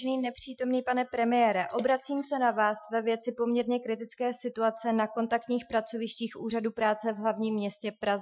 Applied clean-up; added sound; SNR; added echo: classical method Wiener filter.